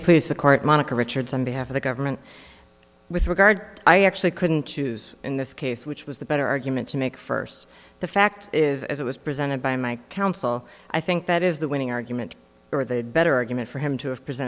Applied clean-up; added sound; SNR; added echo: none; none; none; none.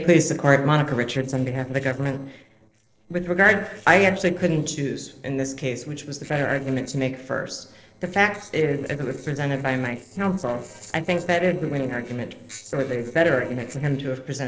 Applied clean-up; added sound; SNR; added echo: neural separator model SepFormer DNS4.